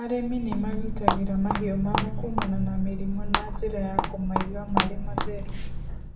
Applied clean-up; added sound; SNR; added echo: none; Walk, footsteps; -2 dB; reverberation time 0.8 s.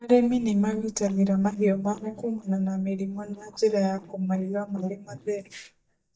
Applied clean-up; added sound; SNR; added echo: neural mask model DeepFilterNet 3.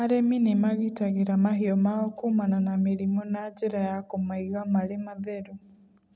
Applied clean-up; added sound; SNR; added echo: none; none; none; none.